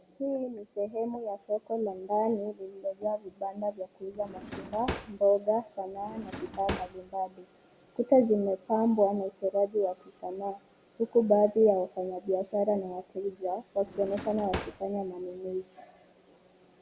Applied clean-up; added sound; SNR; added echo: none; Drawer open or close; 10 dB; none.